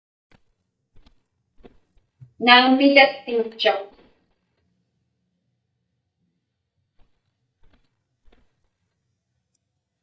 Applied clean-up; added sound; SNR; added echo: neural mask model DeepFilterNet 3.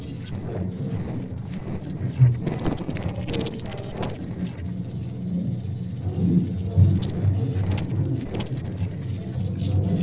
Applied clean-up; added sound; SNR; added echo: neural separator model SepFormer DNS4.